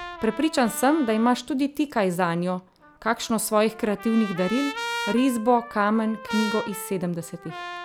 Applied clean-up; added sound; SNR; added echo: none; Trumpet; 12 dB; none.